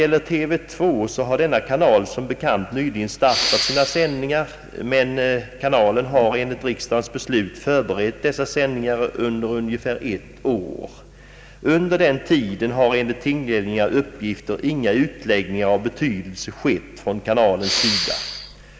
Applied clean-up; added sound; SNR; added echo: none; Respiratory sounds; 3 dB; none.